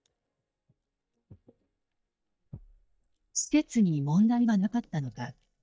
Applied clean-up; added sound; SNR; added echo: neural mask model DeepFilterNet 3.